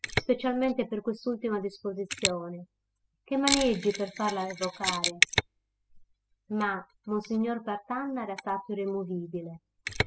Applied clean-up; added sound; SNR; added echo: classical method spectral subtraction.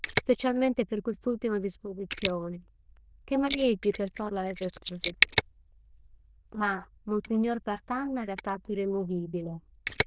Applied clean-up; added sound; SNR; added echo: neural diffusion model UNIVERSE++.